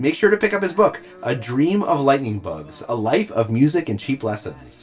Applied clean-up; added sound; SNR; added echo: none; none; none; reverberation time 0.2 s.